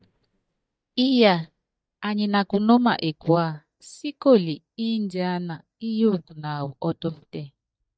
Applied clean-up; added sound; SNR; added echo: neural mask model DeepFilterNet 3.